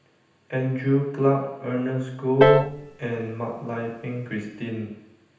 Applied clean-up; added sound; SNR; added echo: none; Piano; 1 dB; reverberation time 0.9 s.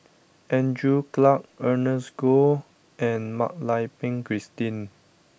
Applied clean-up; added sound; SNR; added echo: none; none; none; none.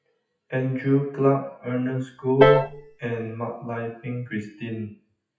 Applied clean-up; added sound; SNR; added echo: classical method WPE with log-MMSE.